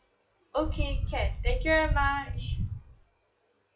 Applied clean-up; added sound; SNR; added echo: classical method log-MMSE.